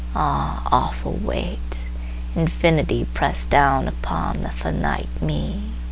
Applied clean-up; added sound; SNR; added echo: none; none; none; none.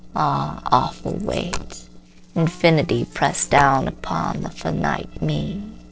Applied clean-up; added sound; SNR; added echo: neural separator model SepFormer DNS4.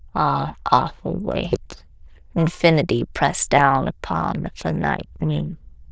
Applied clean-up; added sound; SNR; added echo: neural diffusion model UNIVERSE++.